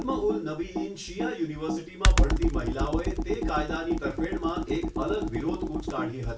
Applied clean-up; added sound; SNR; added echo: none; Computer keyboard; -4 dB; reverberation time 0.3 s.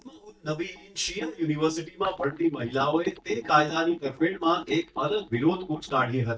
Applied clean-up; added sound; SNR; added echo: neural mask model DeepFilterNet 3.